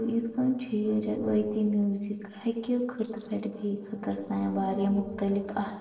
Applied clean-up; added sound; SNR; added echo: neural separator model SepFormer DNS4.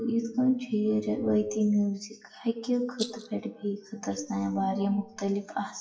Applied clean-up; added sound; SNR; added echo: classical method WPE with log-MMSE.